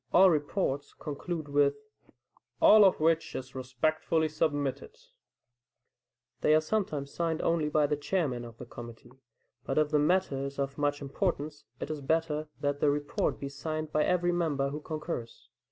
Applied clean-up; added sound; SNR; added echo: none; none; none; none.